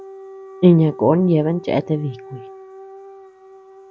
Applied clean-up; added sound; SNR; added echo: none; Siren / Dog; 18 dB; none.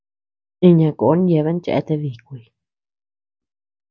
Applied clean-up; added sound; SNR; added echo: none; none; none; none.